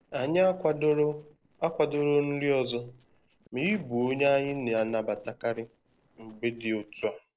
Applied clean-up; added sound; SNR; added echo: neural separator model SepFormer DNS4.